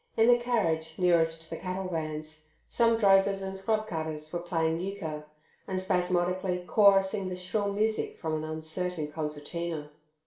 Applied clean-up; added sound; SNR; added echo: none; none; none; reverberation time 0.4 s.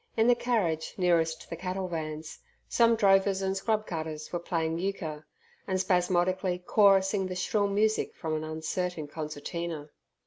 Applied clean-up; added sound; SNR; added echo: none; none; none; none.